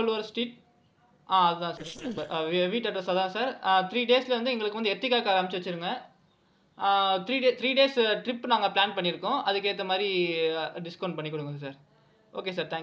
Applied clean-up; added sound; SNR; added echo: neural separator model SepFormer DNS4.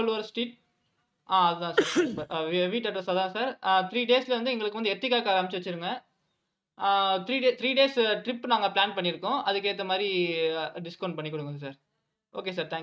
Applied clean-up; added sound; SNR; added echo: neural mask model RNNoise.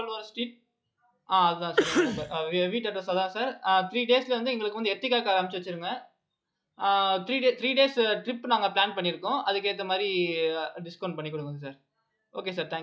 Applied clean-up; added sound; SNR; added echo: classical method log-MMSE.